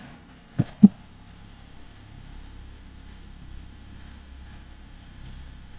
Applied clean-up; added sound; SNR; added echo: neural mask model DeepFilterNet 3.